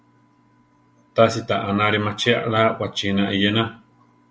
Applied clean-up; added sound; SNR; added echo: none; none; none; none.